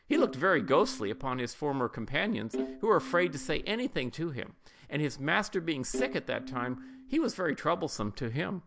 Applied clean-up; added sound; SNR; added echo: none; Bowed string instrument; 11 dB; none.